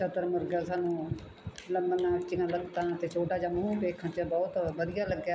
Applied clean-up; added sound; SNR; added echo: none; none; none; none.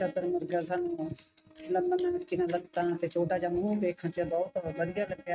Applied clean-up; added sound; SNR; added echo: neural mask model RNNoise.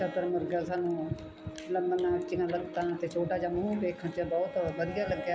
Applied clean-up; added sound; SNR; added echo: none; Bowed string instrument + Organ; 13 dB; none.